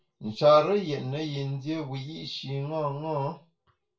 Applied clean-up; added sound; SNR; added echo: none; none; none; reverberation time 0.2 s.